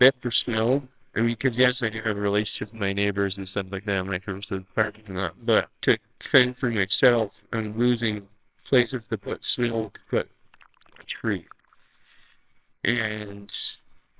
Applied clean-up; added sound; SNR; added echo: neural separator model SepFormer WHAMR!.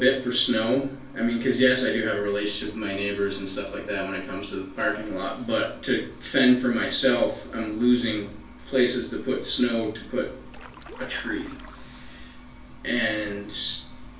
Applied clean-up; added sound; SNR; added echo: none; Stream; 20 dB; reverberation time 0.3 s.